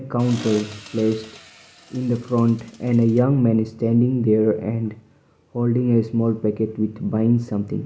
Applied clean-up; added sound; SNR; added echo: none; Accelerating, revving, vroom; 20 dB; none.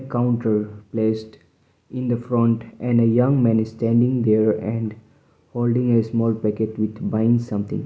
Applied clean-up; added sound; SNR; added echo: none; none; none; none.